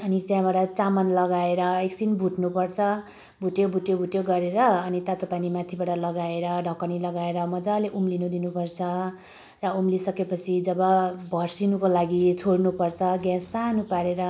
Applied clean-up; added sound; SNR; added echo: none; none; none; none.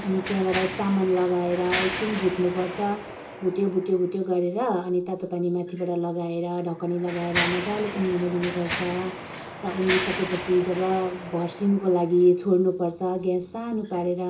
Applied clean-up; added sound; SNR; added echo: none; Mechanisms; 10 dB; reverberation time 0.2 s.